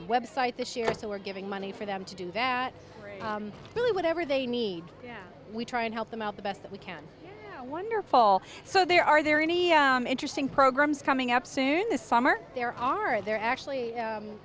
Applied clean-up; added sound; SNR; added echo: none; Fart + Microwave oven; 20 dB; none.